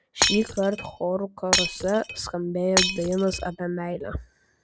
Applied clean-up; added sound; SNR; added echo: none; Shatter; 1 dB; none.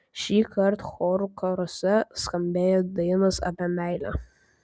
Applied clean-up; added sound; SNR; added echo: none; none; none; none.